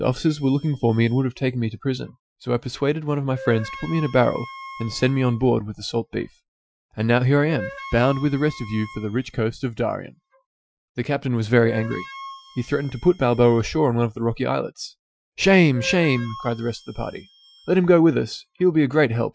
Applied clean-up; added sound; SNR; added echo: classical method Wiener filter.